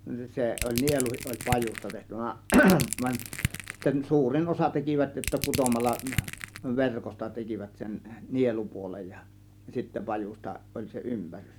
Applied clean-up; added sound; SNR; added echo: none; Crushing; 6 dB; none.